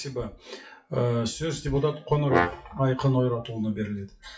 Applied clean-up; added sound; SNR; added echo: classical method WPE with log-MMSE.